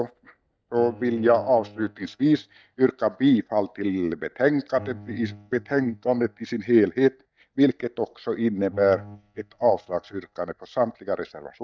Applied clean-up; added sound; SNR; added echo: neural mask model DeepFilterNet 3.